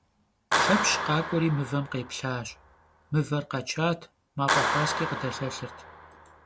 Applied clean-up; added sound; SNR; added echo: none; Clapping; 2 dB; none.